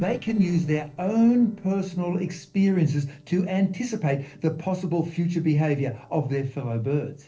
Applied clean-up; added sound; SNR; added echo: neural separator model SepFormer DNS4.